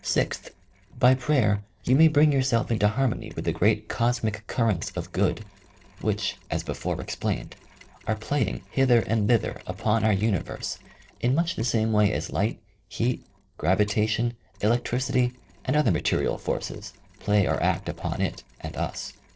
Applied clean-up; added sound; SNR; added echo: neural separator model SepFormer DNS4.